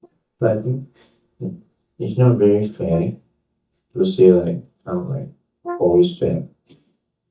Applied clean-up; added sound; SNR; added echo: neural mask model DeepFilterNet 3.